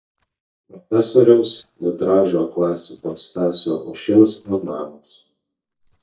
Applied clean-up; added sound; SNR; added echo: neural mask model DeepFilterNet 3.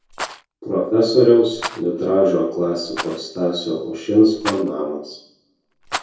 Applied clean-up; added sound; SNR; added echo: none; Rattle; 15 dB; reverberation time 0.6 s.